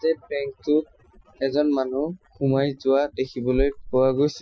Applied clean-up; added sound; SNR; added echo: classical method Wiener filter.